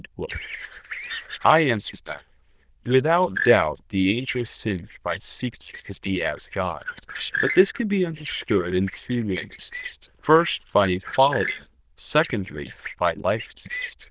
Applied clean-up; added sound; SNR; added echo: neural diffusion model UNIVERSE++.